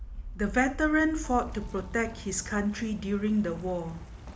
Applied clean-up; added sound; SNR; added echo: none; Wind; 11 dB; none.